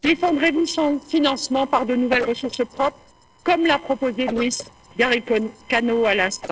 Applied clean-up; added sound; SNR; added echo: neural separator model SepFormer DNS4.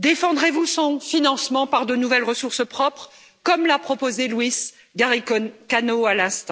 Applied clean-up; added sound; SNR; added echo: none; none; none; none.